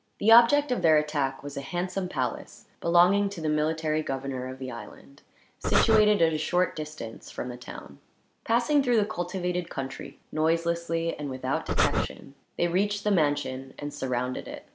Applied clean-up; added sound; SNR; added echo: none; Breathing; -4 dB; none.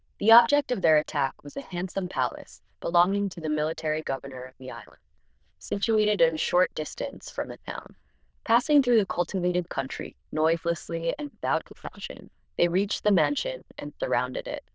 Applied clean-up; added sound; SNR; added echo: neural diffusion model UNIVERSE++.